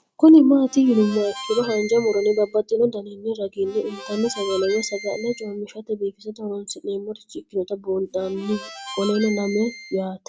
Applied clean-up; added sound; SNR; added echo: none; Harmonica; 15 dB; none.